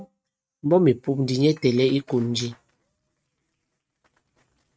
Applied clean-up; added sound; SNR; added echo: neural mask model RNNoise.